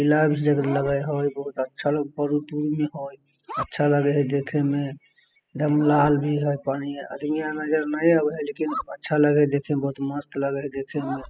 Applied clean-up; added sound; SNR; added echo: classical method spectral subtraction.